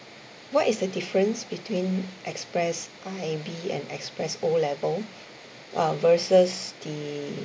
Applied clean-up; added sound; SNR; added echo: none; none; none; none.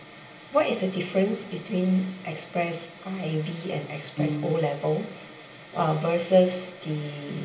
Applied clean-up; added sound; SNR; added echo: none; Piano; 14 dB; reverberation time 0.8 s.